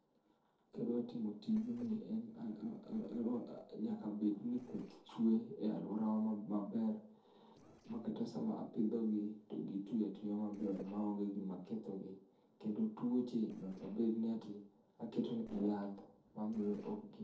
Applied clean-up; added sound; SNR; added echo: neural separator model SepFormer DNS4.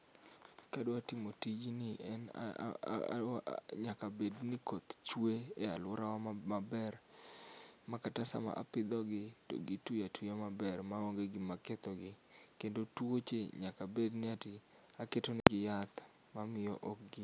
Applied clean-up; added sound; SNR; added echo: none; none; none; none.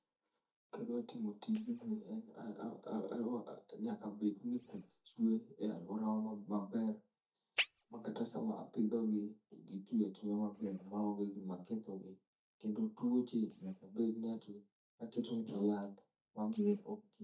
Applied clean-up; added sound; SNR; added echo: neural mask model DeepFilterNet 3.